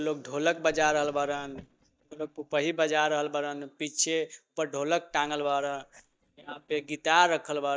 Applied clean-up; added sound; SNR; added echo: neural mask model DeepFilterNet 3.